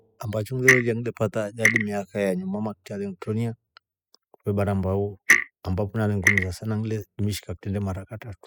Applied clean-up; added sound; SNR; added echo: classical method spectral subtraction.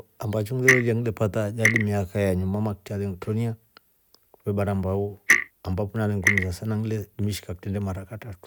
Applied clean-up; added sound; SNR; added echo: none; Clock; 0 dB; none.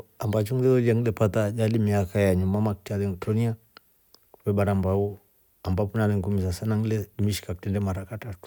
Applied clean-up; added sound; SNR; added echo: none; none; none; none.